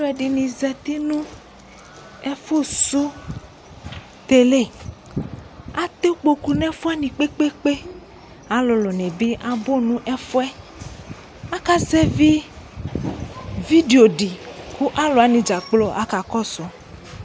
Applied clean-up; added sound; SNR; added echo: none; none; none; none.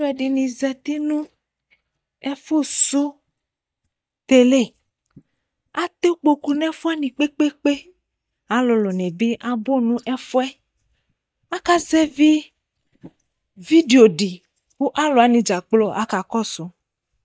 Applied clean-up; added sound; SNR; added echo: neural mask model DeepFilterNet 3.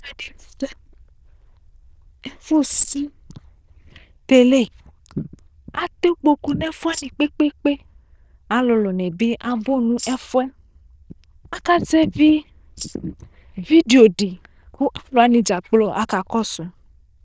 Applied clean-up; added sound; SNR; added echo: neural diffusion model UNIVERSE++.